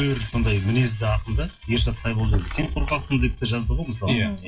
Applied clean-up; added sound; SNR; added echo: classical method WPE with log-MMSE.